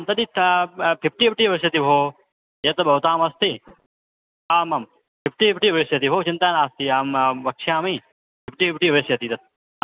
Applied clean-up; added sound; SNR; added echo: none; none; none; none.